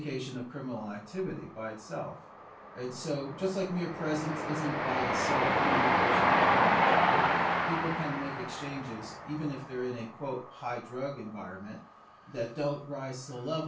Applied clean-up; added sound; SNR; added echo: none; Train; -5 dB; reverberation time 0.2 s.